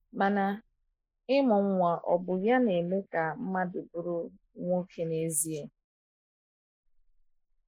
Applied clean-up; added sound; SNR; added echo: neural mask model Resemble Enhance denoiser.